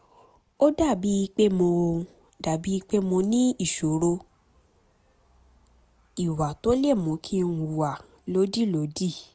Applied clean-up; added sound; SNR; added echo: none; none; none; none.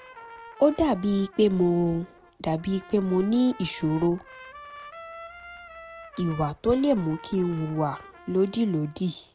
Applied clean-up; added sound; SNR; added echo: none; Trumpet; 19 dB; none.